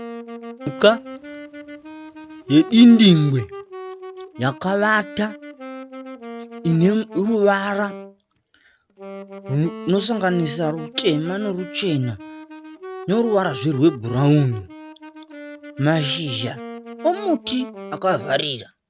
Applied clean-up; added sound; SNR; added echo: none; Wind instrument, woodwind instrument; 15 dB; none.